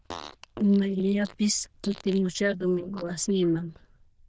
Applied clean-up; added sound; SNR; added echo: neural diffusion model UNIVERSE++.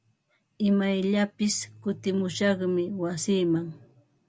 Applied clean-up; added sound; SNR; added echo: none; none; none; none.